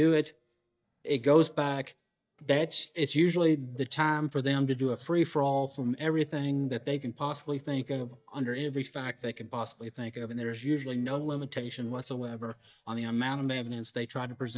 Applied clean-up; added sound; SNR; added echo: neural mask model DeepFilterNet 3.